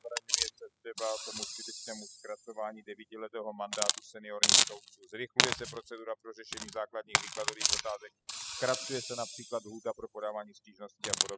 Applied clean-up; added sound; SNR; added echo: classical method spectral subtraction.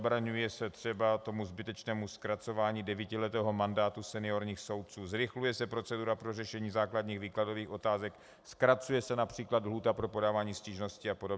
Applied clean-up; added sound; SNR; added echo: none; none; none; none.